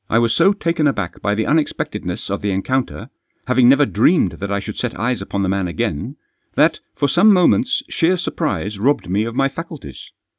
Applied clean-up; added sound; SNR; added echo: none; none; none; none.